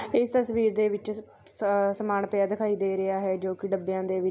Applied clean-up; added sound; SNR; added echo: none; none; none; none.